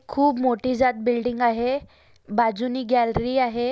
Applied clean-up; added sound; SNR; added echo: none; none; none; none.